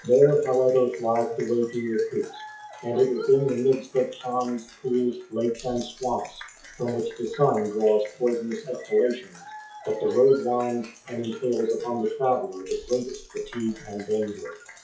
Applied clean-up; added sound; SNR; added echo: classical method WPE with log-MMSE.